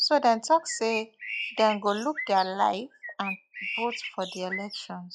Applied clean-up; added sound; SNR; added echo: classical method log-MMSE.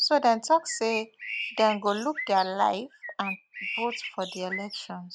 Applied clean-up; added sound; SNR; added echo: none; Bird; 10 dB; none.